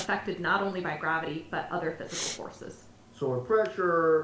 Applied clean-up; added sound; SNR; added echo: none; Respiratory sounds; 15 dB; reverberation time 0.5 s.